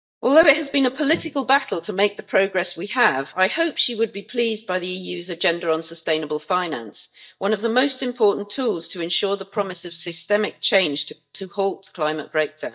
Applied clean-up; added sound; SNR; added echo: neural mask model DeepFilterNet 3.